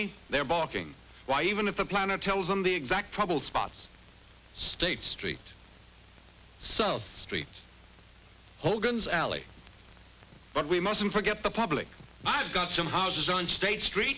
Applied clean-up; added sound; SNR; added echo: none; none; none; none.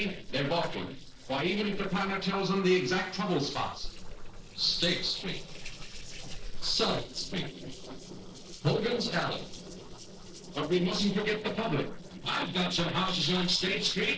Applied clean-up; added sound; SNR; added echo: neural separator model SepFormer DNS4.